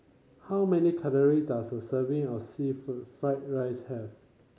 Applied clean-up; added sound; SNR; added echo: none; none; none; none.